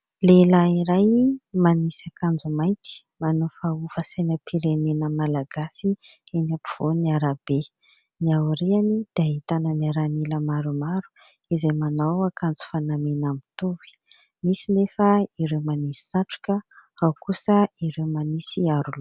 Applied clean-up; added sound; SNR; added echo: none; none; none; none.